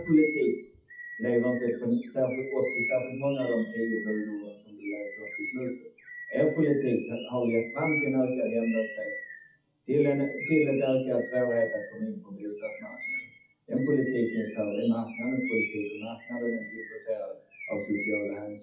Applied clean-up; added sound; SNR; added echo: classical method WPE with log-MMSE.